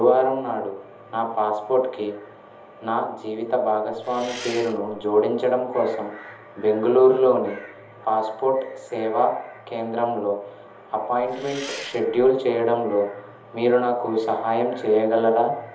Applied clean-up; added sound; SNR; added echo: none; Engine; 15 dB; reverberation time 1.2 s.